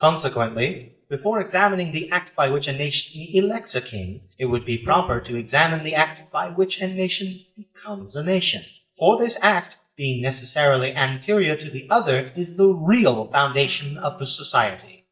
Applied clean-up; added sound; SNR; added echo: neural mask model DeepFilterNet 3.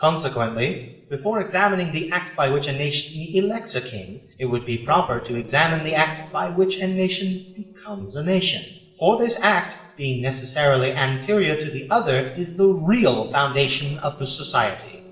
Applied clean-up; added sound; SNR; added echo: neural separator model SepFormer DNS4.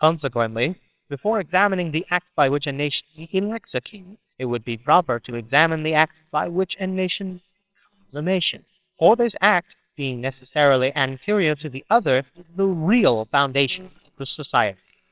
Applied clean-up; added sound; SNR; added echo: neural separator model SepFormer WHAMR!.